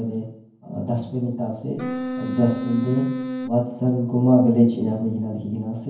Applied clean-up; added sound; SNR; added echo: none; Wind instrument, woodwind instrument; 5 dB; reverberation time 0.9 s.